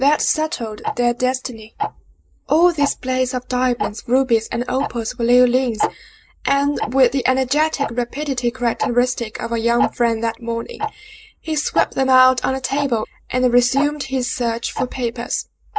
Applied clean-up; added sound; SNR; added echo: neural mask model Resemble Enhance denoiser.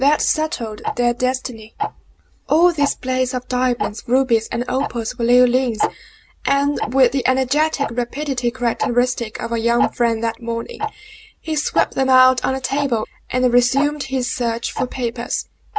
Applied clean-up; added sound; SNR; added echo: none; Tick-tock; 10 dB; none.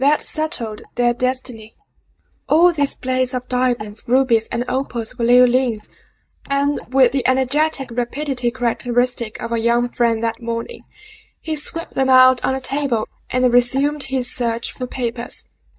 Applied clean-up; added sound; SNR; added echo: neural mask model DeepFilterNet 3.